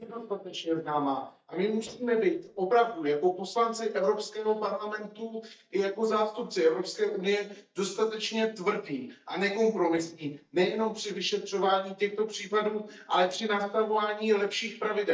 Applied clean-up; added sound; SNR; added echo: neural mask model DeepFilterNet 3.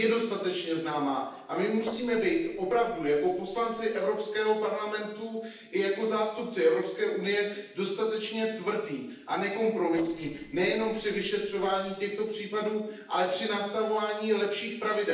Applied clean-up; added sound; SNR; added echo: neural separator model SepFormer DNS4.